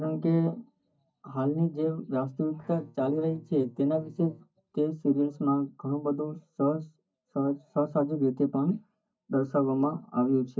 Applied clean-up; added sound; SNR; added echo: neural mask model DeepFilterNet 3.